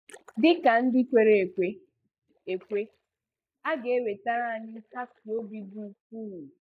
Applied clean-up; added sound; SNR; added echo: neural mask model DeepFilterNet 3.